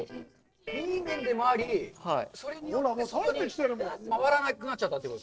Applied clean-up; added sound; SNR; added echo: neural separator model SepFormer DNS4.